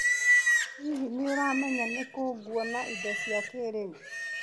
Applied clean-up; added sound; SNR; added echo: none; Livestock, farm animals, working animals; -3 dB; none.